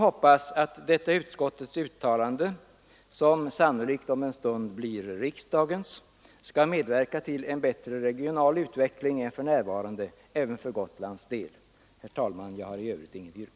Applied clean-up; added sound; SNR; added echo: none; none; none; none.